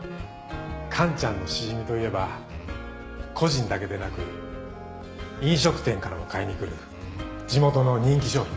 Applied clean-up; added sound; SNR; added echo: none; none; none; none.